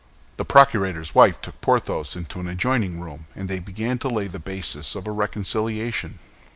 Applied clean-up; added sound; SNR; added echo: none; none; none; none.